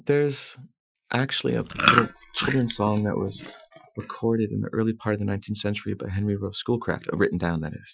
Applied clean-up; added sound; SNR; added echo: classical method Wiener filter.